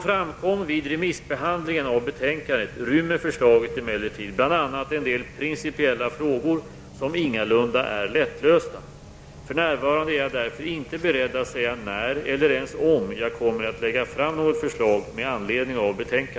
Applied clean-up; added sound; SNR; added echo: none; Bus; 20 dB; none.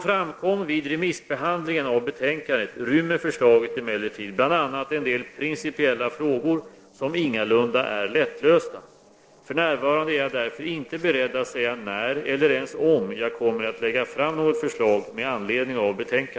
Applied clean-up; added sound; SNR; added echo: neural separator model SepFormer DNS4.